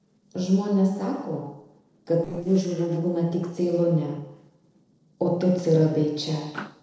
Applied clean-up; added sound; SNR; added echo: neural separator model SepFormer DNS4.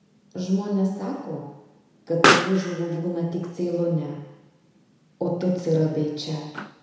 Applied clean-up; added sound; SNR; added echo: none; Explosion; 3 dB; reverberation time 1.0 s.